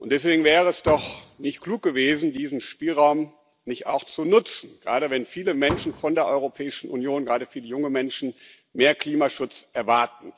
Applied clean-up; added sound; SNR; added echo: none; Fireworks; 12 dB; none.